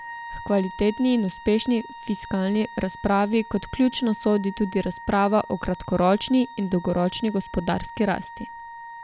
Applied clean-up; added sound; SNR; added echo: none; Wind instrument, woodwind instrument; 16 dB; none.